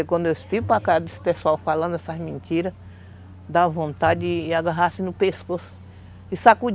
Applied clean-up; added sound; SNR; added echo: none; Bowed string instrument; 17 dB; none.